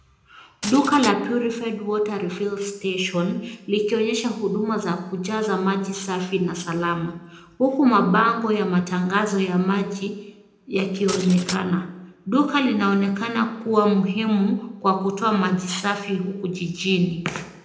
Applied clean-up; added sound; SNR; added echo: none; Glass; 12 dB; reverberation time 0.8 s.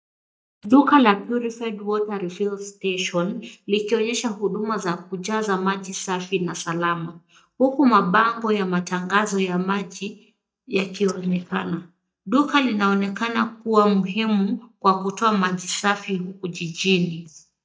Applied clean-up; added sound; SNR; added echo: neural mask model DeepFilterNet 3.